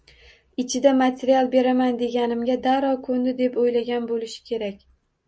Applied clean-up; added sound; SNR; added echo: none; none; none; none.